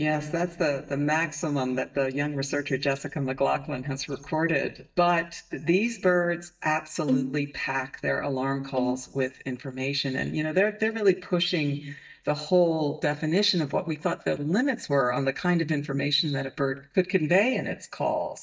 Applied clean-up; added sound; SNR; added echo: neural mask model DeepFilterNet 3.